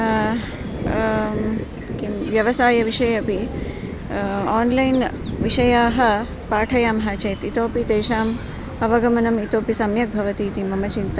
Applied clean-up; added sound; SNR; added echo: none; Thunder; 10 dB; none.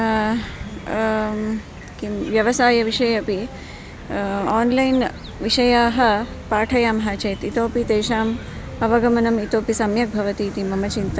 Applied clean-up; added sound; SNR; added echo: none; none; none; none.